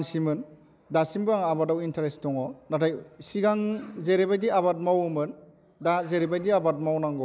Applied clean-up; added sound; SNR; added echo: none; none; none; none.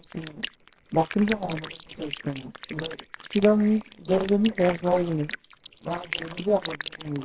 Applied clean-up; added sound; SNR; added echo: neural separator model SepFormer WHAMR!.